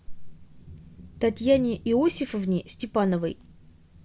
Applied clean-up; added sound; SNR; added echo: none; Thunder; 19 dB; none.